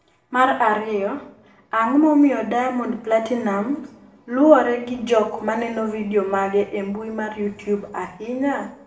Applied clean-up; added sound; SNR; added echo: none; none; none; reverberation time 0.5 s.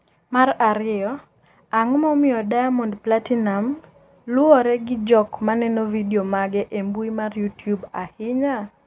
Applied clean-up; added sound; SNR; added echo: none; none; none; none.